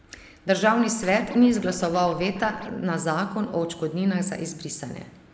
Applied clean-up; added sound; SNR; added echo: none; Scratching (performance technique); 16 dB; none.